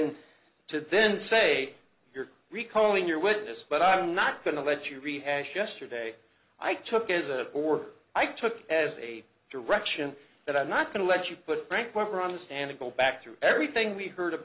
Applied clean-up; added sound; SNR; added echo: none; none; none; none.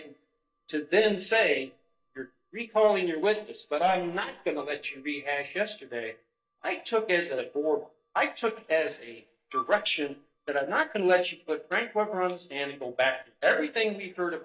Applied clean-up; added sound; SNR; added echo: neural mask model DeepFilterNet 3.